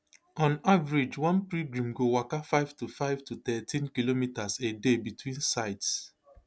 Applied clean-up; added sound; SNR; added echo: none; none; none; none.